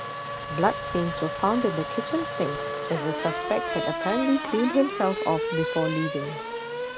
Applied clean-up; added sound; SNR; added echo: none; Race car, auto racing / Accelerating, revving, vroom + Telephone; 3 dB; none.